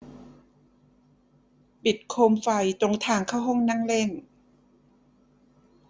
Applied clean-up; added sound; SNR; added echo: none; none; none; none.